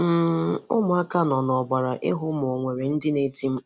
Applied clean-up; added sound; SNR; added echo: none; none; none; none.